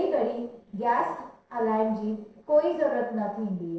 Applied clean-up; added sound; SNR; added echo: neural separator model SepFormer DNS4.